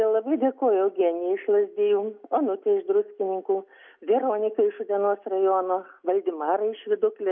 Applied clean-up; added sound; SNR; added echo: none; none; none; none.